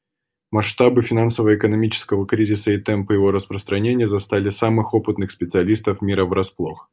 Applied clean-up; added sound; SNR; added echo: none; none; none; none.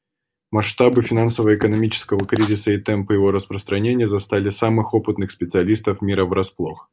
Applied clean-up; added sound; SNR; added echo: none; Writing; 15 dB; none.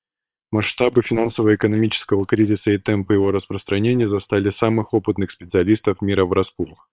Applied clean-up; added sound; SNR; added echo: neural separator model SepFormer WHAM!.